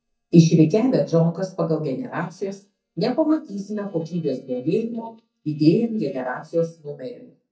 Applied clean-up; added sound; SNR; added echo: neural mask model DeepFilterNet 3.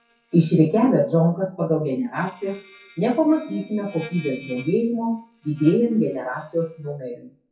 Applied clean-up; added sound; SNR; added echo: classical method WPE with log-MMSE.